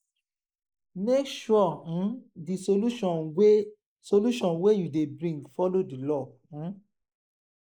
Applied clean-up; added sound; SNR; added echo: neural mask model Resemble Enhance denoiser.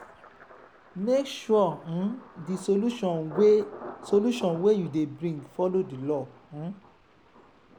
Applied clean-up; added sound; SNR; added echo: none; Thunder; 19 dB; none.